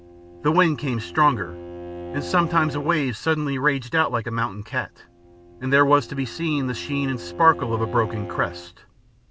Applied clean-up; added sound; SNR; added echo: none; Bowed string instrument; 14 dB; none.